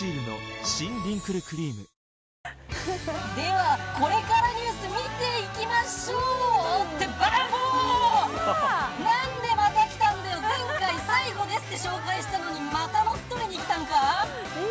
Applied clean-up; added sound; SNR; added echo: none; none; none; none.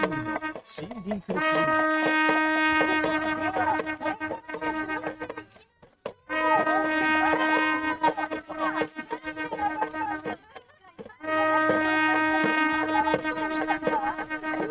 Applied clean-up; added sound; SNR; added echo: neural mask model RNNoise.